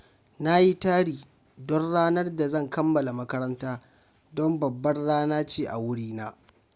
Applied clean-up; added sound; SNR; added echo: none; none; none; none.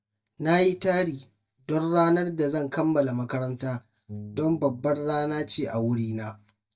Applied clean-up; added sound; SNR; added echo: neural mask model DeepFilterNet 3.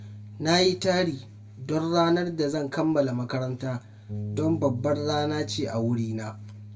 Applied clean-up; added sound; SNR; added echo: none; Bass guitar; 13 dB; reverberation time 0.1 s.